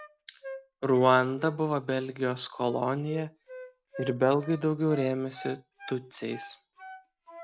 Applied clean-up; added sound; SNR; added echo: none; Wind instrument, woodwind instrument; 17 dB; none.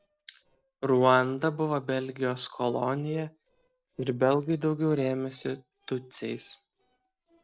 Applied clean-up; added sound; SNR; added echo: neural separator model SepFormer DNS4.